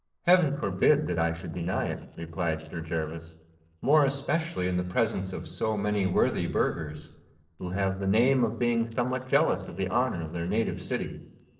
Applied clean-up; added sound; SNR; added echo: neural separator model SepFormer DNS4.